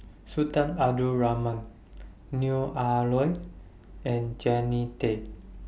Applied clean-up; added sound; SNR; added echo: none; none; none; none.